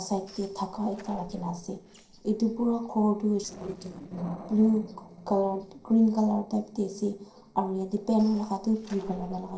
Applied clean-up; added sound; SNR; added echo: neural separator model SepFormer DNS4.